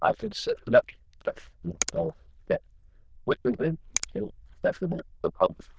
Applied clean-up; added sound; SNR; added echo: neural diffusion model UNIVERSE++.